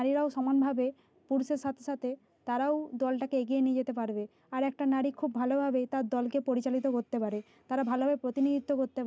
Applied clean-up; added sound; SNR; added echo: none; none; none; none.